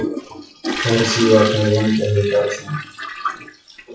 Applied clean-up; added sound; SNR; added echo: classical method WPE with log-MMSE.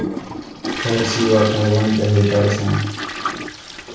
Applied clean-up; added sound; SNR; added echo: none; Toilet flush; 7 dB; reverberation time 0.6 s.